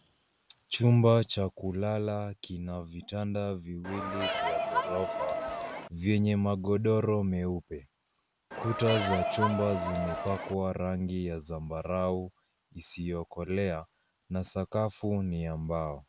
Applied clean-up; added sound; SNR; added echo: none; Crowd; 2 dB; none.